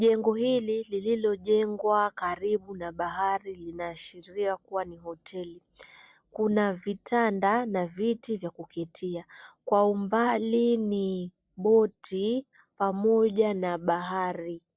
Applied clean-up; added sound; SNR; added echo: none; none; none; none.